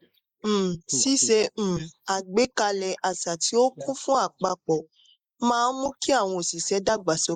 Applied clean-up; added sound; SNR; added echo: neural mask model Resemble Enhance denoiser.